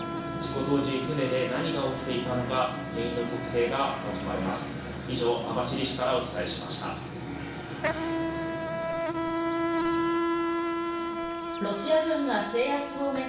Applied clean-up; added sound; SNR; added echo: none; Insect; 3 dB; reverberation time 0.6 s.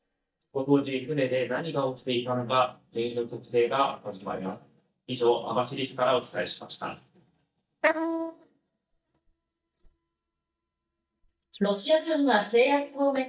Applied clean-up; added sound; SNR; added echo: neural mask model DeepFilterNet 3.